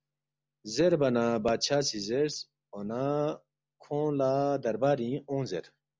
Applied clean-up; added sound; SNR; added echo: none; none; none; none.